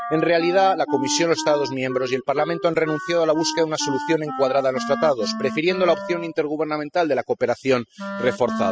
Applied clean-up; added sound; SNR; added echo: classical method spectral subtraction.